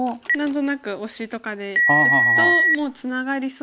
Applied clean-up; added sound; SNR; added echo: none; Telephone; -4 dB; none.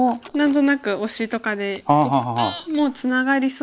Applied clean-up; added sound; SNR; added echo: neural mask model Resemble Enhance denoiser.